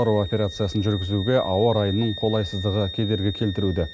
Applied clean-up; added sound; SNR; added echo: none; Wind instrument, woodwind instrument; 14 dB; none.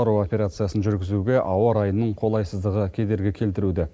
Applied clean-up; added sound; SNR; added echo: neural mask model Resemble Enhance denoiser.